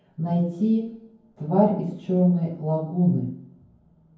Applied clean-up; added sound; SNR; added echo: none; none; none; reverberation time 0.9 s.